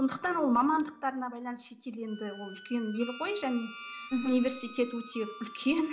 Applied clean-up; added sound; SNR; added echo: none; Harmonica; 15 dB; reverberation time 0.4 s.